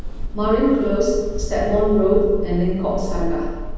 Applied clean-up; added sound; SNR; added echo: none; Mechanical fan; 4 dB; reverberation time 1.2 s.